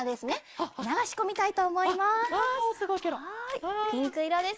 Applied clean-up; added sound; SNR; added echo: neural mask model Resemble Enhance denoiser.